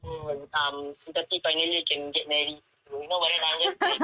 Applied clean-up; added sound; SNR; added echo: neural mask model RNNoise.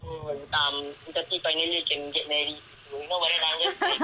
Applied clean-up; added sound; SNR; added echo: none; Sink (filling or washing) / Water tap, faucet; 18 dB; none.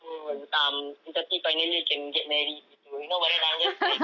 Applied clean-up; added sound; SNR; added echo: none; none; none; none.